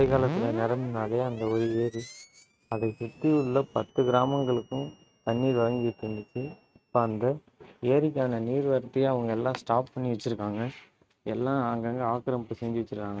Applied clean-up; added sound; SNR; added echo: neural mask model RNNoise.